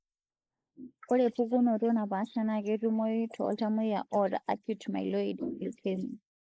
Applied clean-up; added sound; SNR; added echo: neural mask model Resemble Enhance denoiser.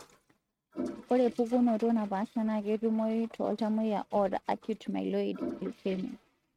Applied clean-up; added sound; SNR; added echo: neural mask model RNNoise.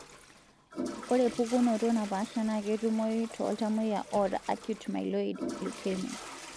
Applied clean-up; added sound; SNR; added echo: none; Toilet flush; 12 dB; none.